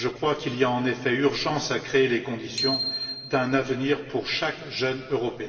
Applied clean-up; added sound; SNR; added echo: none; Bicycle bell; 9 dB; reverberation time 2.0 s.